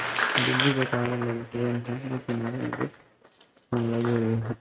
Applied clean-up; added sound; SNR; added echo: neural mask model RNNoise.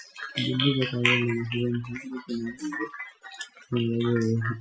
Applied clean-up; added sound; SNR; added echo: classical method Wiener filter.